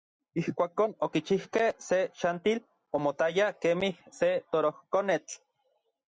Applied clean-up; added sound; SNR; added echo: none; none; none; none.